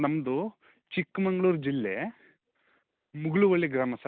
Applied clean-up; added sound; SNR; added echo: none; none; none; none.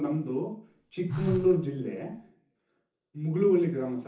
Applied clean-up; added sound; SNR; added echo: none; Telephone; 8 dB; reverberation time 0.6 s.